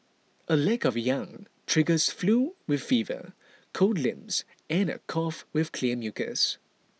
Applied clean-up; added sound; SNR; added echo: none; none; none; none.